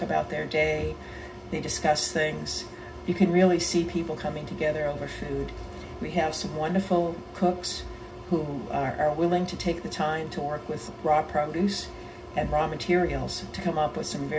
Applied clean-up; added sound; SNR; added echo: none; none; none; reverberation time 0.4 s.